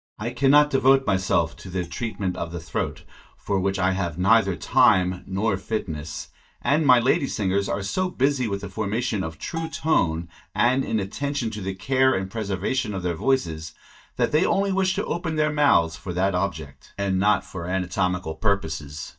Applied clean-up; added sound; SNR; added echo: neural mask model DeepFilterNet 3.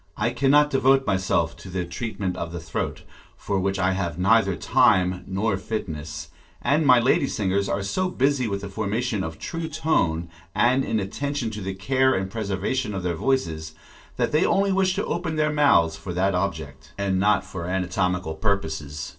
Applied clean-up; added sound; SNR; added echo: neural separator model SepFormer DNS4.